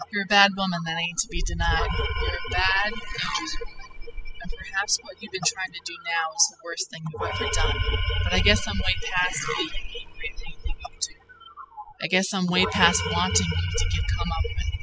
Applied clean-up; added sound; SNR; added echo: classical method spectral subtraction.